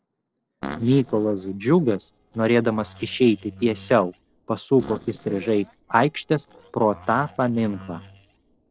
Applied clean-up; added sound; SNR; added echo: neural separator model SepFormer DNS4.